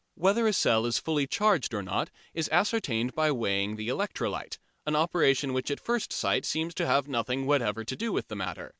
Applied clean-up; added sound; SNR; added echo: none; none; none; none.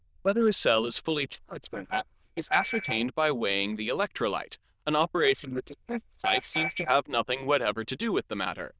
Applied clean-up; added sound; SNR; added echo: neural diffusion model UNIVERSE++.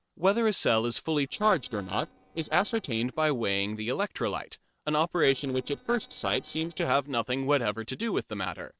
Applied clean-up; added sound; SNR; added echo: neural separator model SepFormer DNS4.